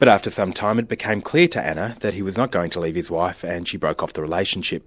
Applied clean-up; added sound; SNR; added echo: none; none; none; none.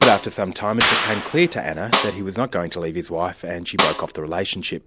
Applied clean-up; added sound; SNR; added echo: none; Clapping + Snare drum; 2 dB; none.